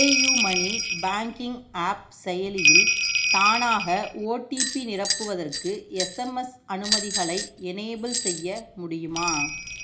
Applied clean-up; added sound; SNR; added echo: none; Bell; -2 dB; reverberation time 0.4 s.